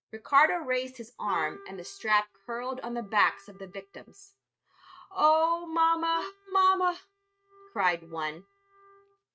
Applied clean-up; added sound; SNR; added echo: neural mask model RNNoise.